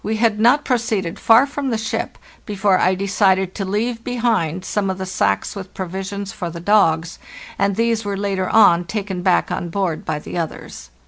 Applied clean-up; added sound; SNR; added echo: none; none; none; none.